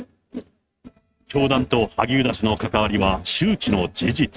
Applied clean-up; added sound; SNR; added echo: neural mask model RNNoise.